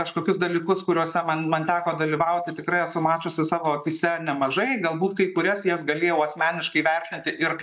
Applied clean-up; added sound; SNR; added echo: neural mask model Resemble Enhance denoiser.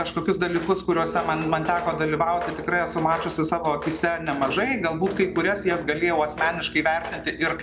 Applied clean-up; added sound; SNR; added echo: none; Walk, footsteps + Piano; 12 dB; none.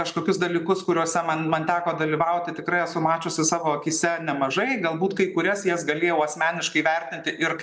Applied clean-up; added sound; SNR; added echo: none; none; none; none.